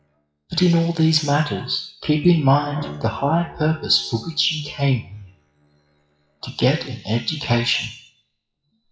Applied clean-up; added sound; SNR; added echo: classical method WPE with log-MMSE.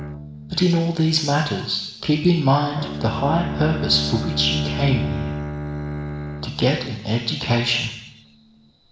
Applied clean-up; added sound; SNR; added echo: none; Bowed string instrument; 7 dB; reverberation time 0.9 s.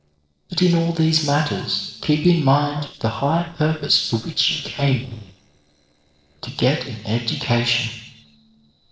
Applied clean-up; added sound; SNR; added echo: neural separator model SepFormer DNS4.